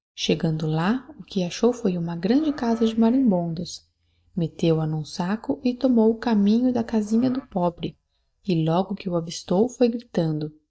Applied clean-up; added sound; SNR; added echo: neural mask model DeepFilterNet 3.